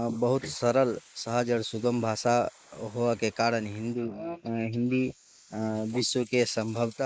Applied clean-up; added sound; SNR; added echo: neural mask model Resemble Enhance denoiser.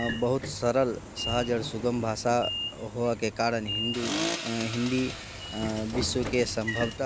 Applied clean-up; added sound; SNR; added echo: none; Accelerating, revving, vroom + Sliding door / Train; 6 dB; none.